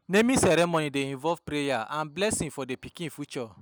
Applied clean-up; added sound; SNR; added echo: none; none; none; none.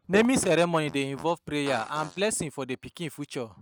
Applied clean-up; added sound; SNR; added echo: neural mask model RNNoise.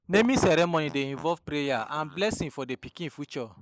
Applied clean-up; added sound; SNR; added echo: neural mask model Resemble Enhance denoiser.